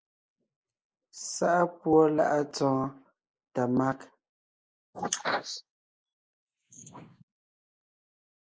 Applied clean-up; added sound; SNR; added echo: neural mask model Resemble Enhance denoiser.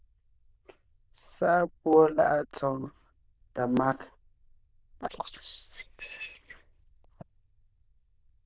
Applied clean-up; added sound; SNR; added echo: neural diffusion model UNIVERSE++.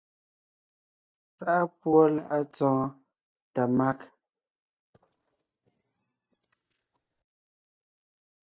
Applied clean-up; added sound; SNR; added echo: neural mask model DeepFilterNet 3.